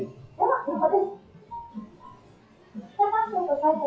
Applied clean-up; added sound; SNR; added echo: classical method WPE with log-MMSE.